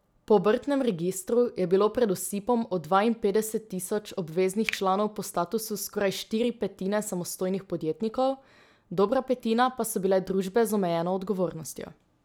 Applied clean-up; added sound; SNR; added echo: none; Finger snapping; 15 dB; none.